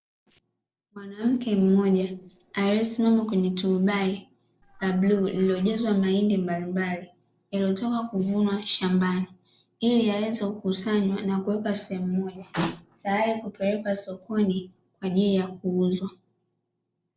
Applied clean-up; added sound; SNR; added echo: neural separator model SepFormer DNS4.